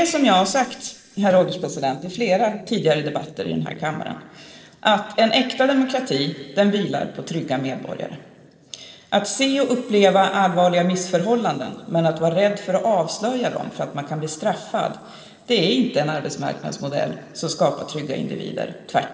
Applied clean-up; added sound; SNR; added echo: neural separator model SepFormer DNS4.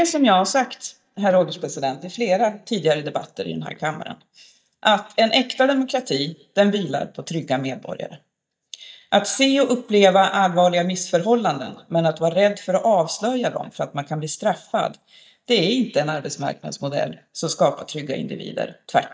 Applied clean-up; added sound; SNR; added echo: neural mask model DeepFilterNet 3.